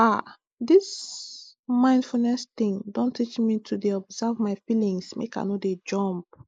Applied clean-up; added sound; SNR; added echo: neural mask model Resemble Enhance denoiser.